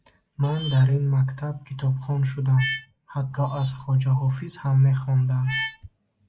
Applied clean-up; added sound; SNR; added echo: neural mask model Resemble Enhance denoiser.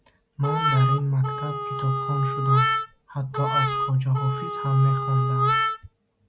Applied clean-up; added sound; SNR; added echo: none; Harmonica; 2 dB; none.